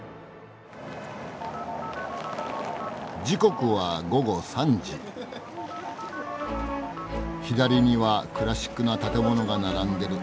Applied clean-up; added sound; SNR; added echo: none; Telephone; 12 dB; none.